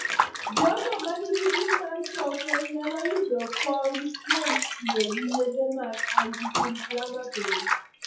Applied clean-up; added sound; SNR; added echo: classical method WPE with log-MMSE.